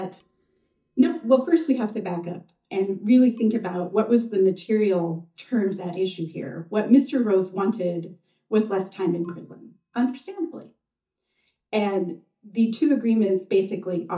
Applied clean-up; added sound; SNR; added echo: neural mask model DeepFilterNet 3.